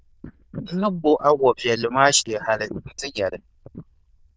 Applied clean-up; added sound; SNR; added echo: neural diffusion model UNIVERSE++.